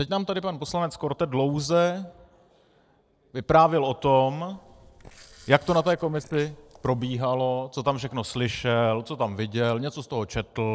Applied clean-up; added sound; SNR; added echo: neural separator model SepFormer DNS4.